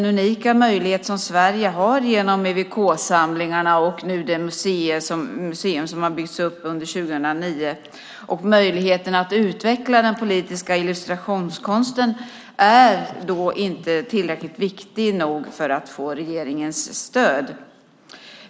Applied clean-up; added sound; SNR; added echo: none; none; none; none.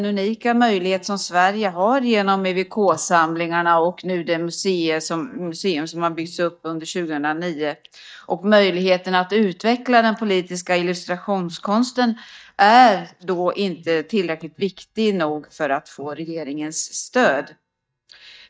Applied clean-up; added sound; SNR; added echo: neural mask model DeepFilterNet 3.